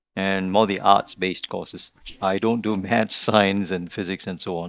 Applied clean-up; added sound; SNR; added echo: neural mask model DeepFilterNet 3.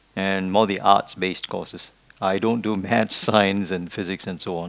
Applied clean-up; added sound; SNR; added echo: none; none; none; none.